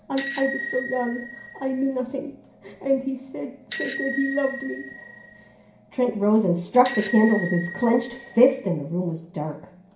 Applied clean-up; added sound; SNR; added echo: none; Bicycle bell; 11 dB; reverberation time 0.5 s.